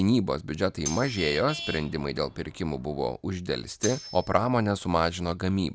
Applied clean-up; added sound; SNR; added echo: none; Cutlery, silverware + Traffic noise, roadway noise / Vehicle horn, car horn, honking; 12 dB; none.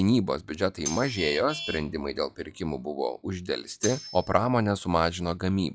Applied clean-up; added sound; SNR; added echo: classical method log-MMSE.